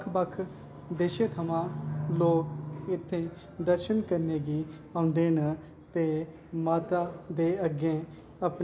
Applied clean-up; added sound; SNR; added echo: none; none; none; reverberation time 1.3 s.